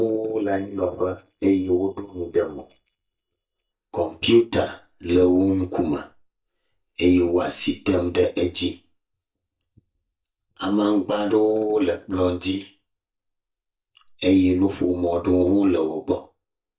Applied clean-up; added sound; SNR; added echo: neural mask model DeepFilterNet 3.